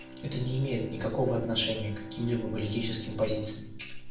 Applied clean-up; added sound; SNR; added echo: none; Bowed string instrument; 11 dB; reverberation time 0.6 s.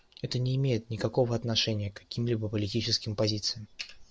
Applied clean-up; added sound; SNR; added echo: none; none; none; none.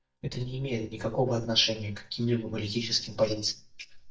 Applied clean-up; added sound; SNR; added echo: neural mask model DeepFilterNet 3.